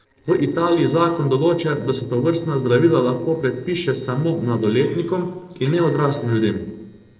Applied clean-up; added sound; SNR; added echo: neural separator model SepFormer DNS4.